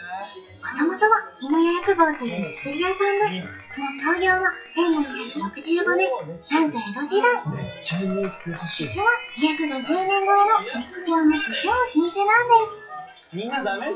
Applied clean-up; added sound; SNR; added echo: classical method WPE with log-MMSE.